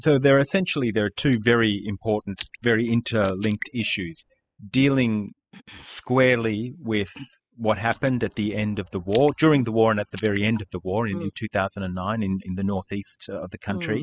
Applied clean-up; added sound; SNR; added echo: classical method spectral subtraction.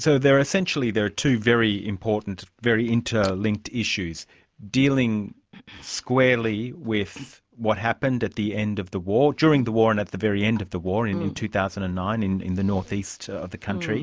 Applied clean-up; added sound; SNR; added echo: none; none; none; none.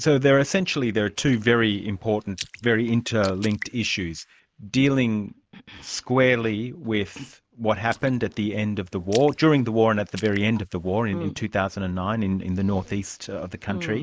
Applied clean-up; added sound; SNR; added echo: neural mask model Resemble Enhance denoiser.